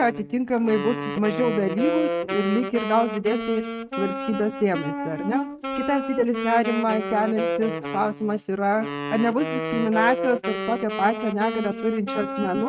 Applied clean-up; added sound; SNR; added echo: neural mask model RNNoise.